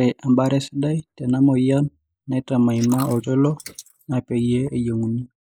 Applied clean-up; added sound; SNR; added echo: neural mask model Resemble Enhance denoiser.